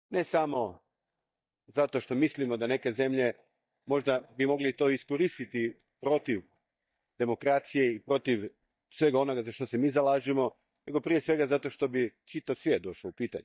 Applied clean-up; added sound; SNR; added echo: neural mask model DeepFilterNet 3.